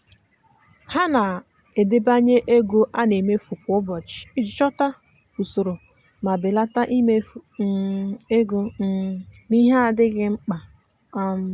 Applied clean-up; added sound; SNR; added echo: none; none; none; none.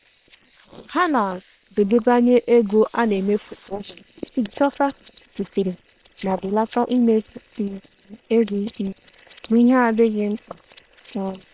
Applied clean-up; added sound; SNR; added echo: neural separator model SepFormer WHAM!.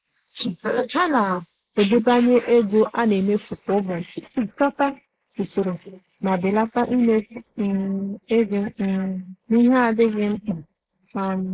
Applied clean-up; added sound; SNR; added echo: neural mask model Resemble Enhance denoiser.